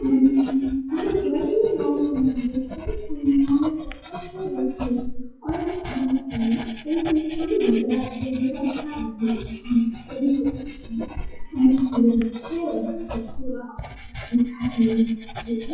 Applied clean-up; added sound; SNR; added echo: classical method WPE with log-MMSE.